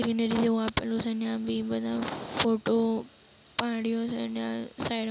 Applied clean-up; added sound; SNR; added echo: none; none; none; none.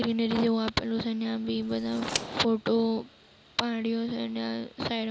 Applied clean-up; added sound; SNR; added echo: none; Tick; 13 dB; none.